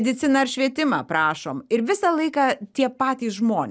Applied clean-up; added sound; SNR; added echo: none; none; none; none.